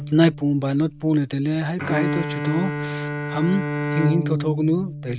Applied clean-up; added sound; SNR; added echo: none; Bowed string instrument; 5 dB; none.